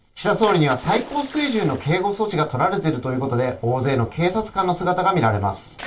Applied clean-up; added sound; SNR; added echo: neural separator model SepFormer DNS4.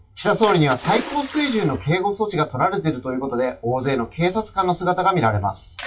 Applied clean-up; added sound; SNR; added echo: classical method WPE with log-MMSE.